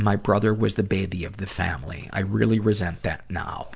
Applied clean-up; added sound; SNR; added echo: none; none; none; none.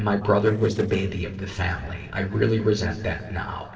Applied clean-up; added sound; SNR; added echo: neural separator model SepFormer DNS4.